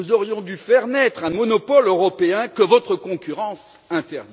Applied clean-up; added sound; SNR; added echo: none; none; none; none.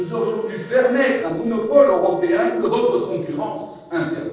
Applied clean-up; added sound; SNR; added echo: neural separator model SepFormer DNS4.